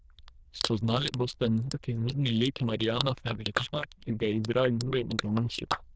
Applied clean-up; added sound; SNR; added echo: neural diffusion model UNIVERSE++.